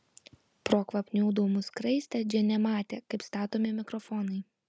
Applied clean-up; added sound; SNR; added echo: none; none; none; none.